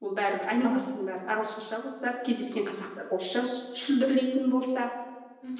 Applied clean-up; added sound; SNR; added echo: none; none; none; reverberation time 1.0 s.